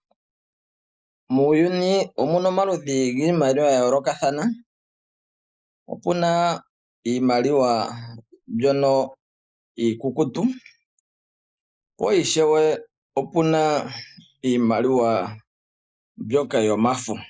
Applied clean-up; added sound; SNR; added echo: neural mask model Resemble Enhance denoiser.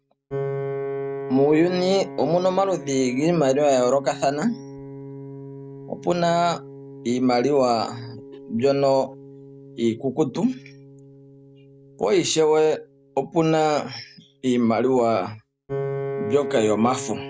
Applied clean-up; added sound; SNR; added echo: none; Piano; 12 dB; none.